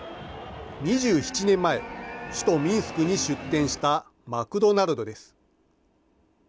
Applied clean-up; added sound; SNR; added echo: none; none; none; none.